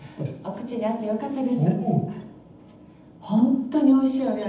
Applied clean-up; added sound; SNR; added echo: none; none; none; reverberation time 0.8 s.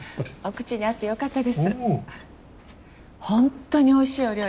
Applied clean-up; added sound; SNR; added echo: none; none; none; none.